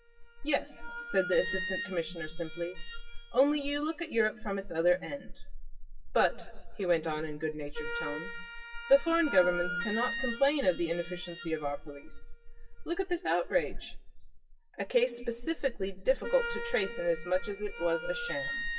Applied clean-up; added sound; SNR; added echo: classical method WPE with log-MMSE.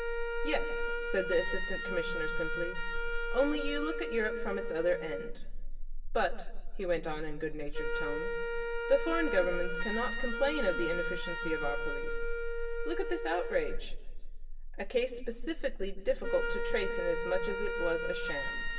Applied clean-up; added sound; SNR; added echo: none; Wind instrument, woodwind instrument; 6 dB; reverberation time 1.3 s.